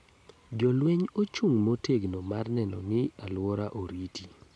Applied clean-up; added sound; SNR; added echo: none; none; none; none.